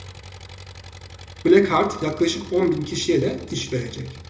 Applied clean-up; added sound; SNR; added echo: none; Engine; 17 dB; reverberation time 0.7 s.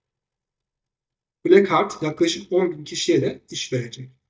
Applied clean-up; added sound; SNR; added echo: neural mask model DeepFilterNet 3.